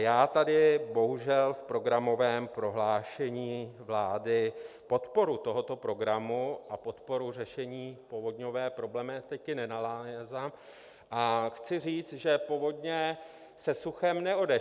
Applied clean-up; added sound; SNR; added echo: none; none; none; none.